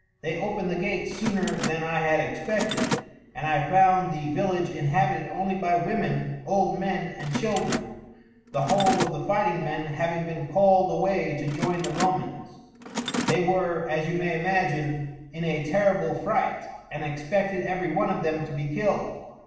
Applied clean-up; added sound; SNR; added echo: none; Mechanisms; 8 dB; reverberation time 0.9 s.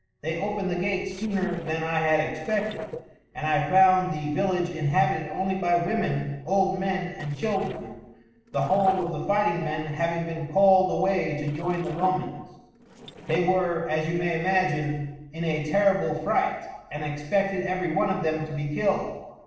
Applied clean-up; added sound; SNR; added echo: neural separator model SepFormer DNS4.